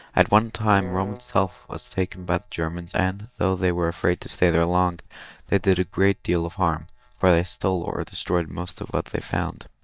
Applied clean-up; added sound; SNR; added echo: neural mask model DeepFilterNet 3.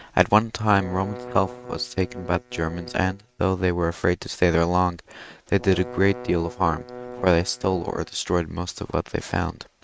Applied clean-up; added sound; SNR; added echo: neural mask model RNNoise.